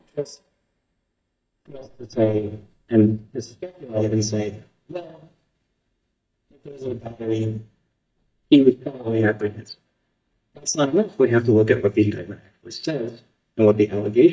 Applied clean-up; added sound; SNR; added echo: neural mask model DeepFilterNet 3.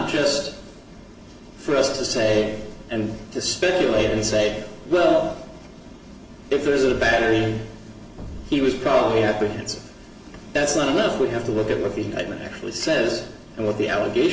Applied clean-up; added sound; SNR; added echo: none; Explosion; 16 dB; reverberation time 0.6 s.